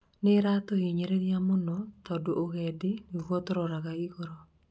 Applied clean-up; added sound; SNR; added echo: none; none; none; none.